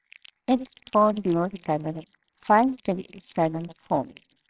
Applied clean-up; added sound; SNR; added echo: neural separator model SepFormer WHAMR!.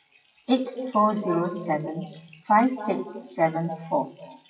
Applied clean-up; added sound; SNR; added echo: classical method WPE with log-MMSE.